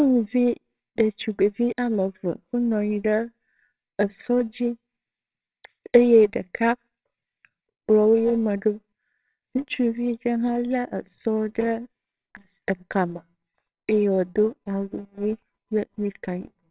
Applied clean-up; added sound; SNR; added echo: neural separator model SepFormer WHAMR!.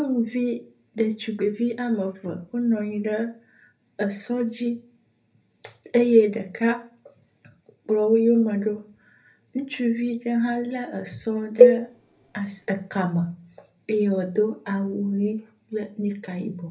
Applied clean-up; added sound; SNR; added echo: none; Cowbell; -5 dB; reverberation time 0.3 s.